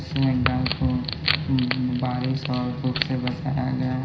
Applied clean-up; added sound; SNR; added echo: none; Wood; 7 dB; reverberation time 0.5 s.